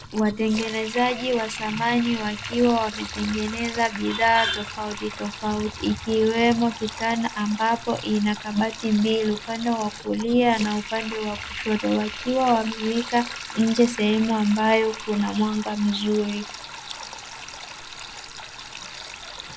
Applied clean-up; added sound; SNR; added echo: none; Sink (filling or washing); 12 dB; none.